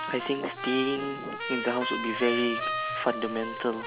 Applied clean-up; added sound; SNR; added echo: none; Trumpet; 4 dB; none.